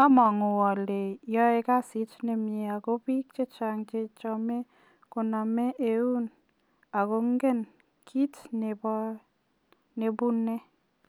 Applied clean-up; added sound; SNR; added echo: none; none; none; none.